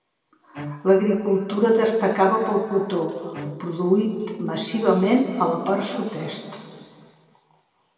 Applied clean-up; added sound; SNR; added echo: none; Bowed string instrument; 17 dB; reverberation time 2.2 s.